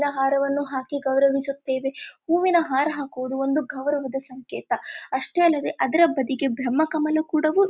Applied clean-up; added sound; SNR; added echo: none; none; none; none.